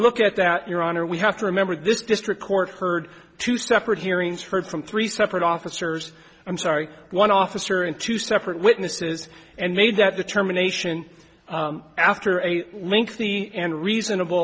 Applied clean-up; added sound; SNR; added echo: none; none; none; none.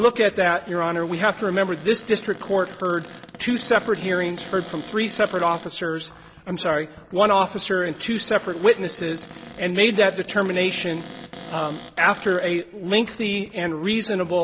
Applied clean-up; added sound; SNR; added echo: none; Cupboard open or close; 19 dB; none.